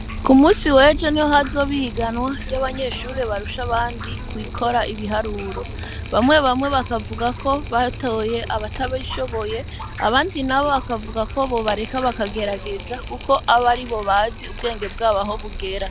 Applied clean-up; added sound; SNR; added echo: none; Drip; 9 dB; none.